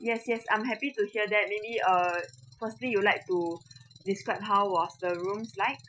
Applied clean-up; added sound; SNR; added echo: classical method Wiener filter.